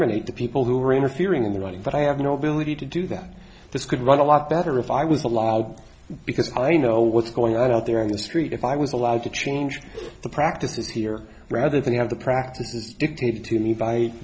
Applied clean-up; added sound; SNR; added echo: none; none; none; none.